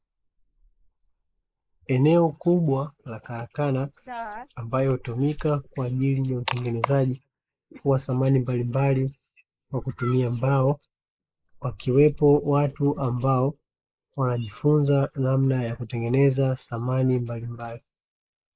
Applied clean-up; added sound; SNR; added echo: neural mask model Resemble Enhance denoiser.